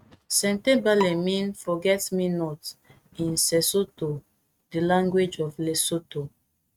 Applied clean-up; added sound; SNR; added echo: neural mask model RNNoise.